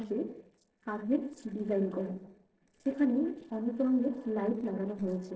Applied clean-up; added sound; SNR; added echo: neural separator model SepFormer DNS4.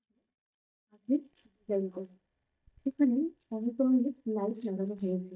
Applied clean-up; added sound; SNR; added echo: neural mask model DeepFilterNet 3.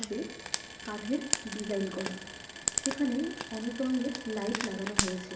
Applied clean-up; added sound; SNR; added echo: none; Frying (food); 2 dB; reverberation time 0.9 s.